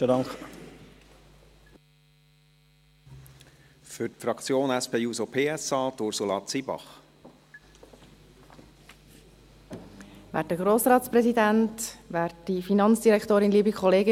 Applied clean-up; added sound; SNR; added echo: none; none; none; none.